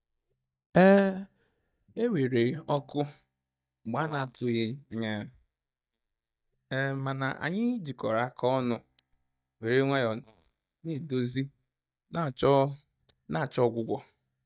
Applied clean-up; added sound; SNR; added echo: neural mask model DeepFilterNet 3.